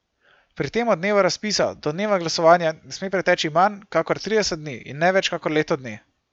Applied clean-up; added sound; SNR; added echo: none; none; none; none.